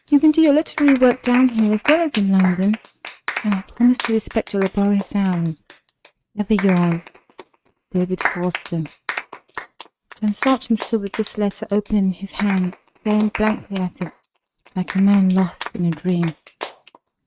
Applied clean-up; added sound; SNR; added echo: neural mask model RNNoise.